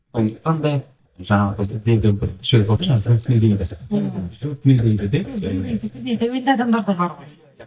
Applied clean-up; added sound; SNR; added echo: neural mask model DeepFilterNet 3.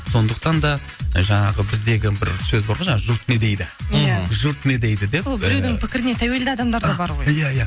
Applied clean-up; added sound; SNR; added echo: none; none; none; none.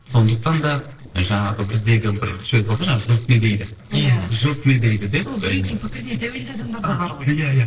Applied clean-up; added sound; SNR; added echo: neural separator model SepFormer DNS4.